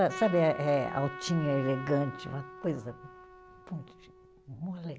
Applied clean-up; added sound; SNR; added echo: none; Trumpet; 13 dB; none.